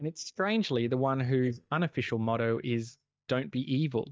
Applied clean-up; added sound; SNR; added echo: neural mask model DeepFilterNet 3.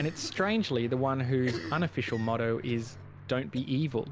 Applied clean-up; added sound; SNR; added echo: none; Cough + Aircraft; 13 dB; none.